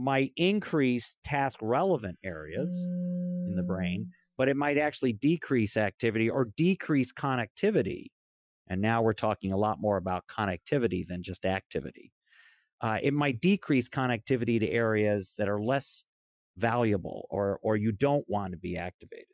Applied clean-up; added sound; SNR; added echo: classical method Wiener filter.